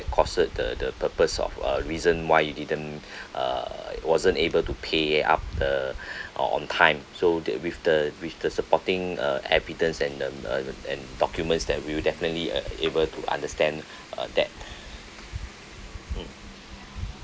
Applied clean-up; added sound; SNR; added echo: none; Wind; 14 dB; none.